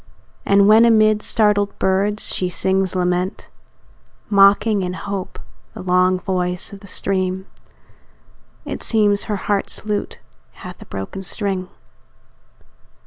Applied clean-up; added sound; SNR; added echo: none; none; none; none.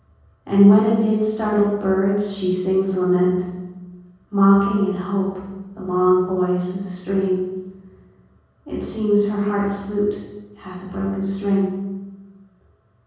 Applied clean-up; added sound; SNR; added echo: none; none; none; reverberation time 1.3 s.